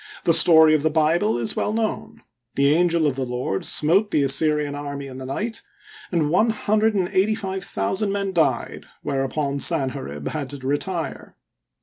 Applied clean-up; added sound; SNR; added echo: none; none; none; none.